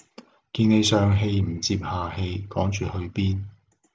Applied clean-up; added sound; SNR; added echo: none; none; none; none.